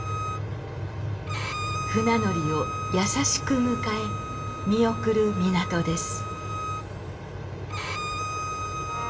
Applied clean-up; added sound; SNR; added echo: none; Bowed string instrument; 7 dB; reverberation time 2.8 s.